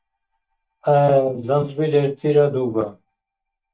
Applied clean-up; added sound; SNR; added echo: neural mask model DeepFilterNet 3.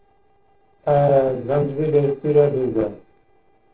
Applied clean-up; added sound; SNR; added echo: neural separator model SepFormer DNS4.